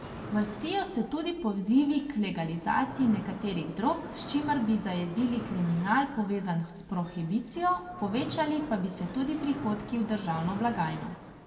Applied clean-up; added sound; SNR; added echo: none; Mechanisms; 13 dB; reverberation time 1.1 s.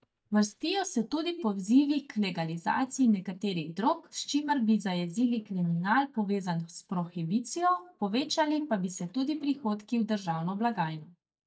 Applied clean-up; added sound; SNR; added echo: neural mask model DeepFilterNet 3.